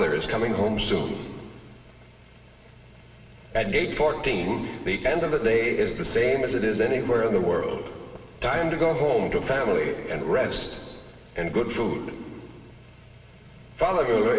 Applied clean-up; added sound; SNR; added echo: none; none; none; reverberation time 1.9 s.